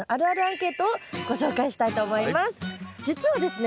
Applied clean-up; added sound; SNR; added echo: none; none; none; none.